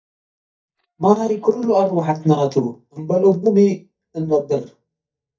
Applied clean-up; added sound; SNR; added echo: neural mask model DeepFilterNet 3.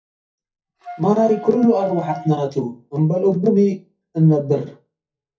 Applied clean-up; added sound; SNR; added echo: classical method WPE with log-MMSE.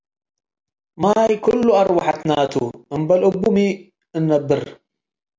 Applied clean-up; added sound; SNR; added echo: none; none; none; none.